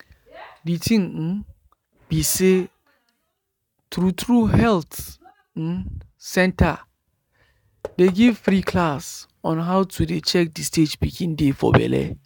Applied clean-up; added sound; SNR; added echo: neural mask model RNNoise.